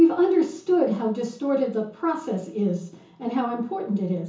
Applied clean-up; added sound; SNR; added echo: none; none; none; reverberation time 0.7 s.